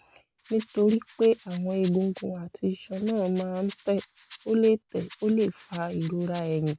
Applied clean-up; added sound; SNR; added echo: none; Rattle; 18 dB; none.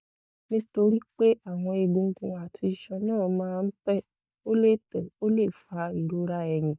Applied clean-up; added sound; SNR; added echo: neural mask model DeepFilterNet 3.